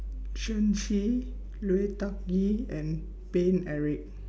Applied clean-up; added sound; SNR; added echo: none; none; none; none.